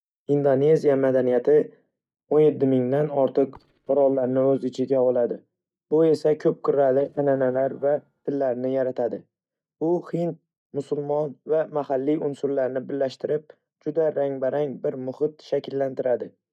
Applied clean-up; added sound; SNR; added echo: neural mask model DeepFilterNet 3.